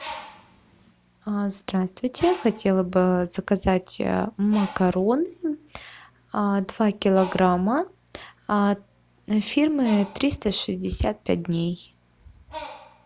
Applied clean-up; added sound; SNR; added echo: none; Bird; 19 dB; none.